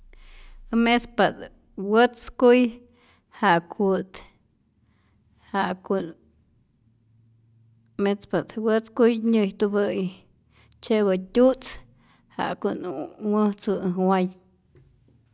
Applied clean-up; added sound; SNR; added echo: none; none; none; none.